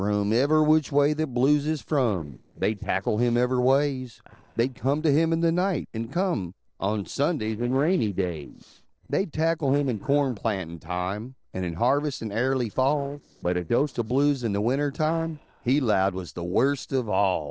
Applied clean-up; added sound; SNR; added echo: neural separator model SepFormer DNS4.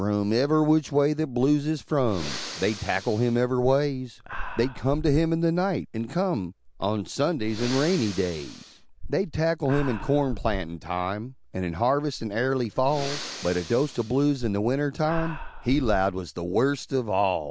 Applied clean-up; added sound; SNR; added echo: none; Breathing; 11 dB; none.